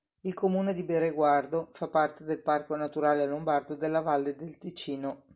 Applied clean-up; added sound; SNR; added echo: none; none; none; none.